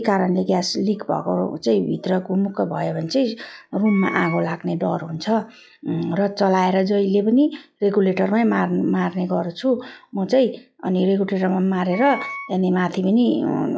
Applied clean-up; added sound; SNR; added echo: classical method log-MMSE.